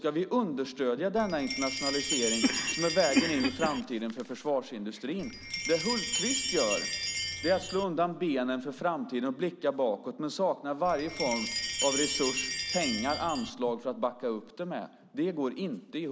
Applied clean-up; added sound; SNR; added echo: none; Chime; 4 dB; none.